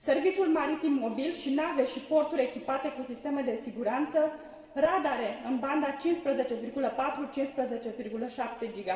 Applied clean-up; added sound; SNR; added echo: none; none; none; reverberation time 2.2 s.